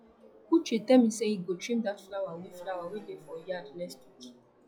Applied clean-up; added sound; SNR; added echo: classical method log-MMSE.